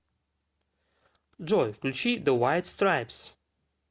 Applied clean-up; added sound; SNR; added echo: none; none; none; none.